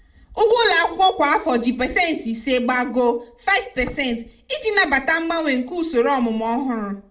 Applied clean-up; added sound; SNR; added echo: none; none; none; reverberation time 0.3 s.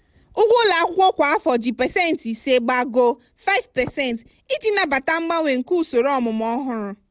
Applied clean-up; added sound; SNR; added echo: none; none; none; none.